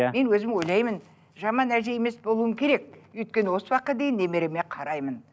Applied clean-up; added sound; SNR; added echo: none; none; none; none.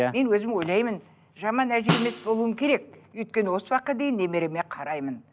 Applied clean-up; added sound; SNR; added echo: none; Snare drum; 5 dB; none.